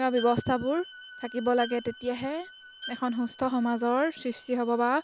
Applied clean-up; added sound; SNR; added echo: none; Bowed string instrument + Bowed string instrument; 18 dB; none.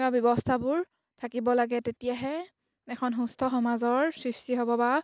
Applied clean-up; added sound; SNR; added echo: none; none; none; none.